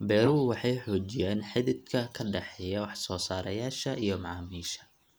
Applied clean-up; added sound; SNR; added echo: neural mask model Resemble Enhance denoiser.